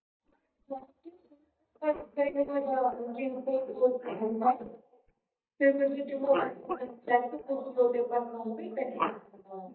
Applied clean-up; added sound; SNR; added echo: neural mask model DeepFilterNet 3.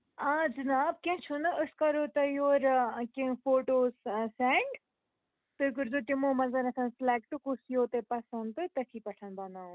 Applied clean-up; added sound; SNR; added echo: none; none; none; none.